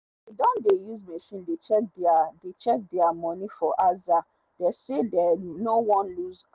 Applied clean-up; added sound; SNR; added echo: none; none; none; none.